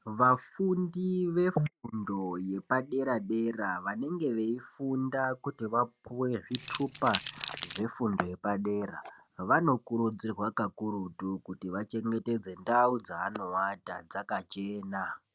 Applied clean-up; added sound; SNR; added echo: none; Rattle / Keys jangling; 0 dB; none.